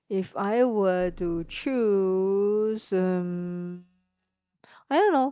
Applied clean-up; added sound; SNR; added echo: neural mask model DeepFilterNet 3.